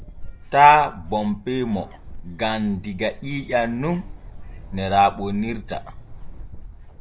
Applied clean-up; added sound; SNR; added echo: none; Bird; 13 dB; none.